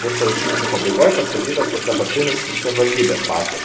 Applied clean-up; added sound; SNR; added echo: none; Toilet flush; 3 dB; reverberation time 1.0 s.